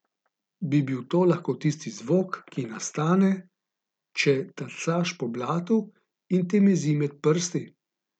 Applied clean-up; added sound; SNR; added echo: none; none; none; none.